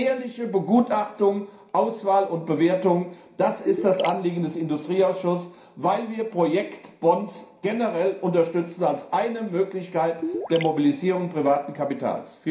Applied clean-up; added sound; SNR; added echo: none; Gurgling; 7 dB; reverberation time 0.5 s.